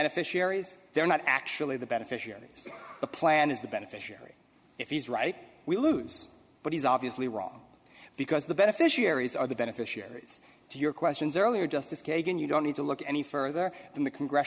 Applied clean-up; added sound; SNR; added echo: none; none; none; none.